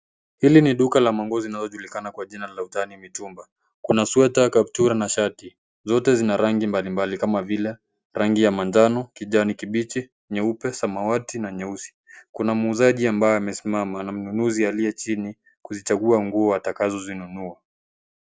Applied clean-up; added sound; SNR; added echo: none; none; none; none.